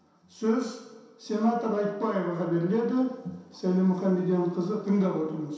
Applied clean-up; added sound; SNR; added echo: none; none; none; reverberation time 0.7 s.